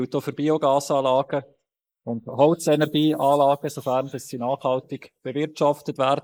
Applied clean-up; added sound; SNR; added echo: neural mask model Resemble Enhance denoiser.